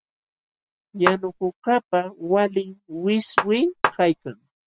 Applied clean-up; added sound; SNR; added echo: none; Clapping; 1 dB; none.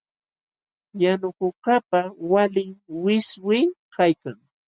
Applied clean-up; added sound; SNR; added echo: none; none; none; none.